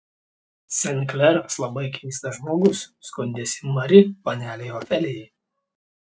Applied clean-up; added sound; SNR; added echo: neural mask model RNNoise.